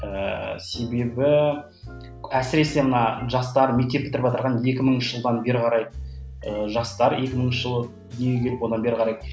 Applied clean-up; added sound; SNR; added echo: none; none; none; none.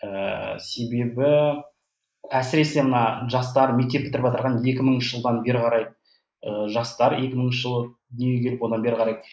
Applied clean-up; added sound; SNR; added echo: neural mask model Resemble Enhance denoiser.